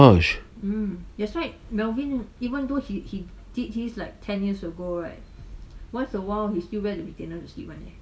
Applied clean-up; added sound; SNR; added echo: none; none; none; none.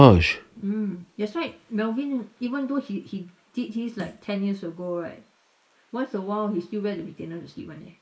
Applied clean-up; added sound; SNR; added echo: neural mask model Resemble Enhance denoiser.